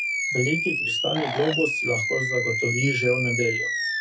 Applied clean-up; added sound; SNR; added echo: classical method WPE with log-MMSE.